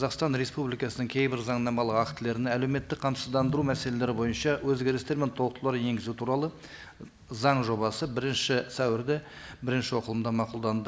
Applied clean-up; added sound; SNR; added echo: none; none; none; none.